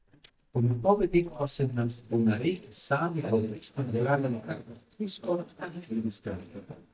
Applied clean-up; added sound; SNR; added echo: neural mask model DeepFilterNet 3.